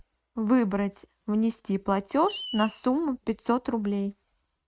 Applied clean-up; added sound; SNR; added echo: neural mask model RNNoise.